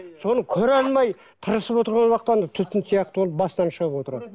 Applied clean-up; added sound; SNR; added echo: none; Zipper (clothing); 15 dB; none.